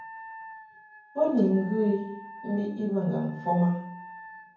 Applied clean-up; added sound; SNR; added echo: none; Wind instrument, woodwind instrument; 17 dB; reverberation time 0.9 s.